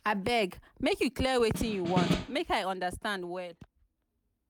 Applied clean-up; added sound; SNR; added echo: none; Snare drum; 1 dB; none.